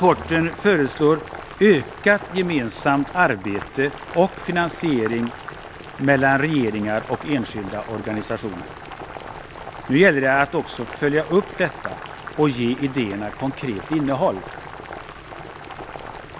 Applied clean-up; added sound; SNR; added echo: none; Boiling; 14 dB; none.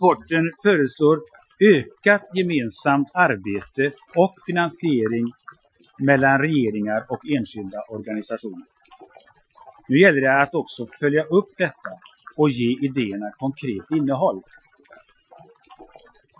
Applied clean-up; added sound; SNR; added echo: classical method Wiener filter.